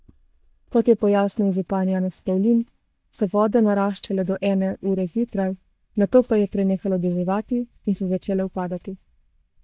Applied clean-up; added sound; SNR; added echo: neural mask model DeepFilterNet 3.